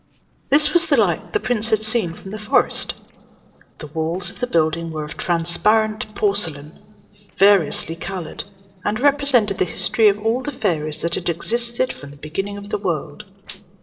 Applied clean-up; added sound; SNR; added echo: neural separator model SepFormer DNS4.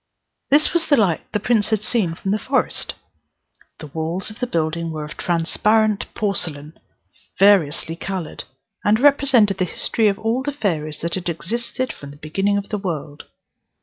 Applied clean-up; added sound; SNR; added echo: none; none; none; none.